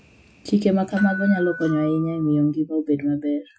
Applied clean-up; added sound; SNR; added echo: classical method Wiener filter.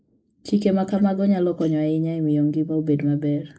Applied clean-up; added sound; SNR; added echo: neural mask model Resemble Enhance denoiser.